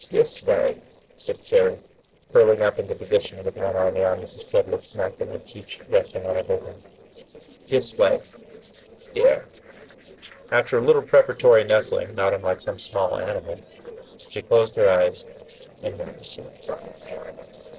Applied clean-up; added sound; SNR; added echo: neural separator model SepFormer DNS4.